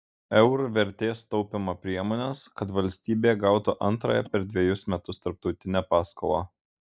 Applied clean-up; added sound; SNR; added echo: neural mask model DeepFilterNet 3.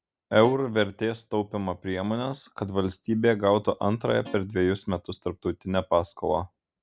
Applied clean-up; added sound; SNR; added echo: none; Guitar; 19 dB; none.